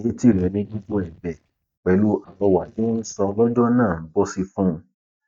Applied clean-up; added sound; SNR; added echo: neural mask model DeepFilterNet 3.